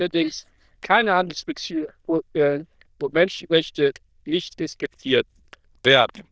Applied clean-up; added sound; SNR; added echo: neural diffusion model UNIVERSE++.